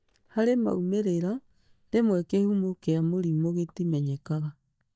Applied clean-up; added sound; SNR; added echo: neural mask model DeepFilterNet 3.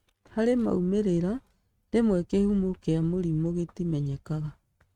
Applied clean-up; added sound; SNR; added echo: neural mask model RNNoise.